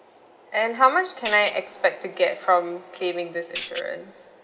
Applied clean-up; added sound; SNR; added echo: none; Tambourine; 13 dB; none.